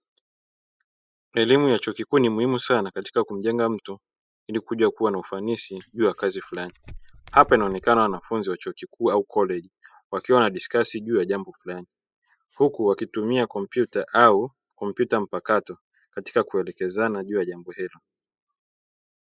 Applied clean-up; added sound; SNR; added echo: classical method spectral subtraction.